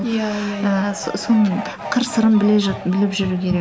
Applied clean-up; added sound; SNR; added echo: none; Fowl; 14 dB; none.